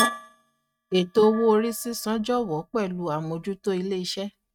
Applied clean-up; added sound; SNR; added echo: neural mask model RNNoise.